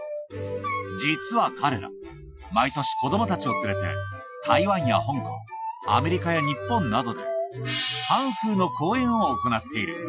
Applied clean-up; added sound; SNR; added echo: classical method Wiener filter.